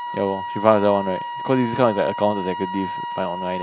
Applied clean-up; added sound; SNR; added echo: none; Wind instrument, woodwind instrument; 7 dB; none.